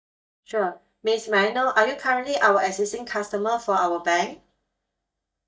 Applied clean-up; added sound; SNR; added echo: neural mask model DeepFilterNet 3.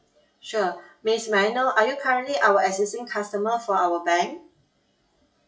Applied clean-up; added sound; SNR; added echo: classical method WPE with log-MMSE.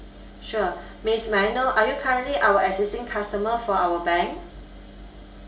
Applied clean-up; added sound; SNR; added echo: none; Engine; 17 dB; reverberation time 0.5 s.